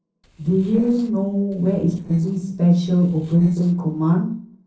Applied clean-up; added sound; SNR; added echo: neural separator model SepFormer DNS4.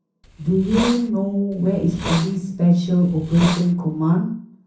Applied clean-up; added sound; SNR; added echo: none; Hiss; 12 dB; reverberation time 0.6 s.